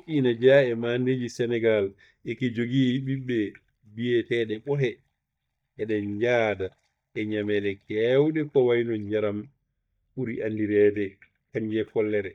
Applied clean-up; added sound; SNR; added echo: neural mask model DeepFilterNet 3.